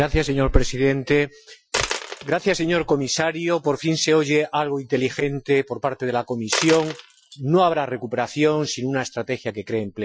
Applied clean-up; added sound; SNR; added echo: classical method Wiener filter.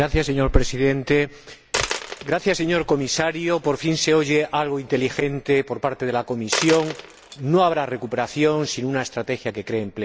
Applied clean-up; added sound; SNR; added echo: none; Coin (dropping); 14 dB; none.